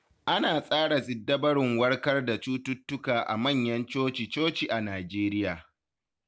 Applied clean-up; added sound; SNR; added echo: none; none; none; none.